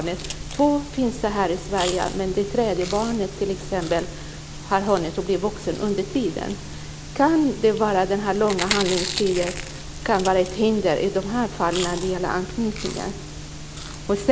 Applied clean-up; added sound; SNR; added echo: none; Chewing, mastication; 13 dB; none.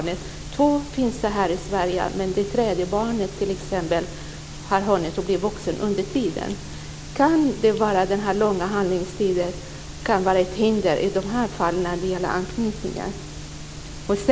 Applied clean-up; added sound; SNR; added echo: none; none; none; none.